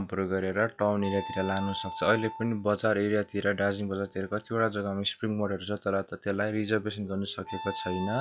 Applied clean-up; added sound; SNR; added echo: classical method log-MMSE.